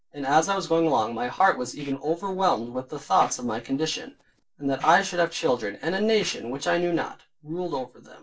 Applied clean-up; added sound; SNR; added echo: neural separator model SepFormer DNS4.